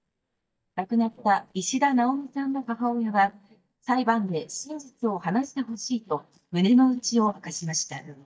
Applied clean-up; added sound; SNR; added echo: neural mask model DeepFilterNet 3.